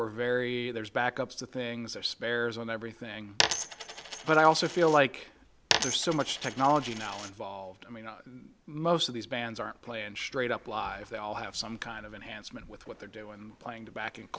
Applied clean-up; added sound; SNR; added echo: none; Coin (dropping); 2 dB; none.